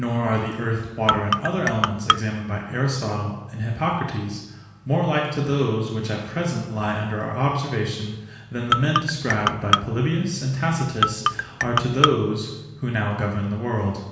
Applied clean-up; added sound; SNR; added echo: none; Marimba, xylophone; -1 dB; reverberation time 1.1 s.